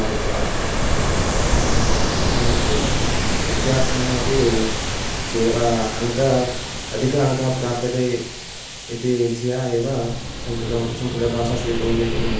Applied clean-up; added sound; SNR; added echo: none; Ocean; -1 dB; reverberation time 0.3 s.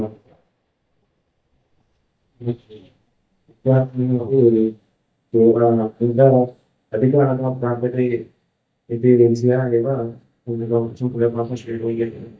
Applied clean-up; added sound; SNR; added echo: neural mask model DeepFilterNet 3.